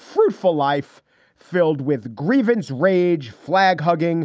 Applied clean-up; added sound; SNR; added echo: none; none; none; none.